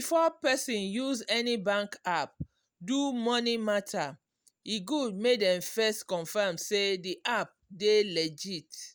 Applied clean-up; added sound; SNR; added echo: none; none; none; none.